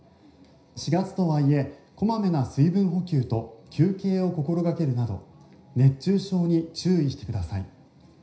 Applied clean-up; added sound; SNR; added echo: none; none; none; reverberation time 0.5 s.